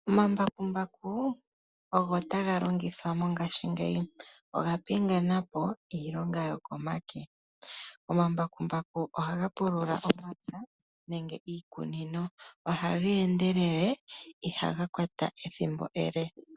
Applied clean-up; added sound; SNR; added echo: none; none; none; none.